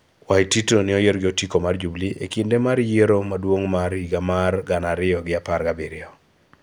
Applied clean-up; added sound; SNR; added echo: none; none; none; none.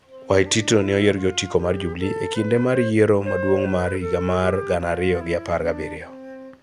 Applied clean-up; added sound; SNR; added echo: none; Wind instrument, woodwind instrument; 10 dB; none.